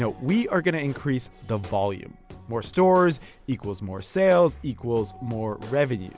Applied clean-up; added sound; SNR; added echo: none; none; none; none.